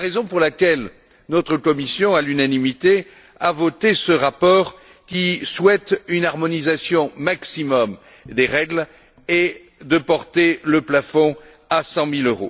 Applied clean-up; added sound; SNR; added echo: none; none; none; none.